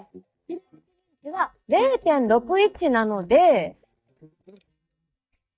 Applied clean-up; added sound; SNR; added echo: neural mask model DeepFilterNet 3.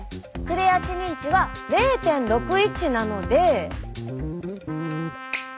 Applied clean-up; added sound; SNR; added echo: none; Trumpet; 15 dB; none.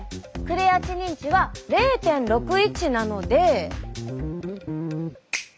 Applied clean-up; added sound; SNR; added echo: none; none; none; none.